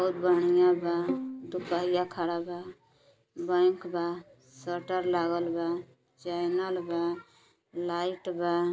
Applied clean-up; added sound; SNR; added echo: none; Bowed string instrument; 10 dB; none.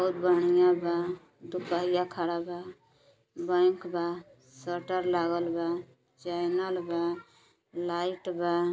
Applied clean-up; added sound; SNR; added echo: none; none; none; none.